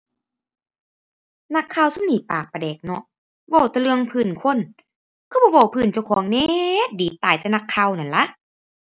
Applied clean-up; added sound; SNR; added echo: none; none; none; none.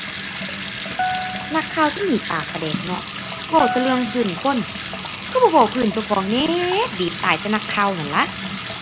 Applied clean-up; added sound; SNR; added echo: none; Piano + Bathtub (filling or washing) / Sink (filling or washing) / Water tap, faucet; 6 dB; none.